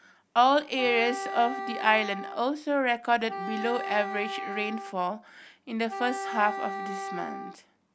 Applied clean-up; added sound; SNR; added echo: none; Wind instrument, woodwind instrument; 8 dB; none.